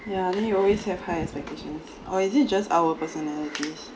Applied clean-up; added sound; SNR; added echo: none; none; none; none.